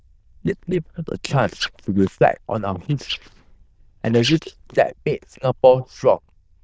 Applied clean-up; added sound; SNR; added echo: neural diffusion model UNIVERSE++.